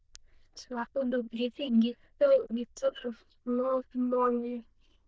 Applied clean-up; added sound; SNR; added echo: neural diffusion model UNIVERSE++.